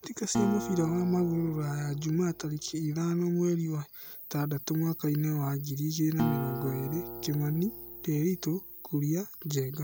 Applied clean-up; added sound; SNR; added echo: none; Acoustic guitar; 8 dB; none.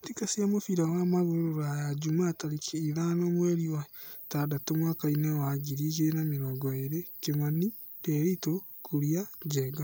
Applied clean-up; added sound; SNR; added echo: none; none; none; none.